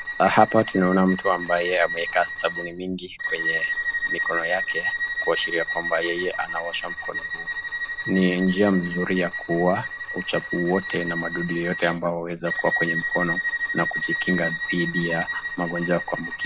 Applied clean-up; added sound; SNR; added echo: none; Bowed string instrument; 4 dB; none.